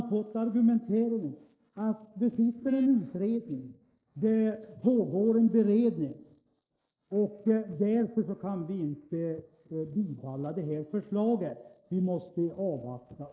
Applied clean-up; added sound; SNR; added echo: neural mask model Resemble Enhance denoiser.